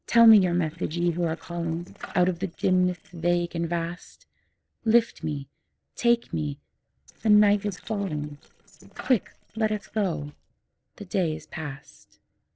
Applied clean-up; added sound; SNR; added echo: neural separator model SepFormer DNS4.